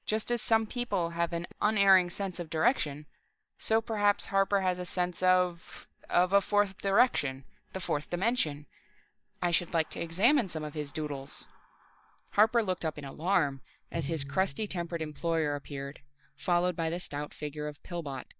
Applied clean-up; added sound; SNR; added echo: neural mask model DeepFilterNet 3.